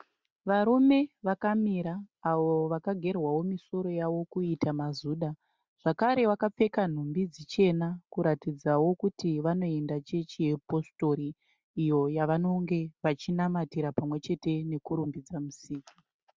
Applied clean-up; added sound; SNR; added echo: none; none; none; none.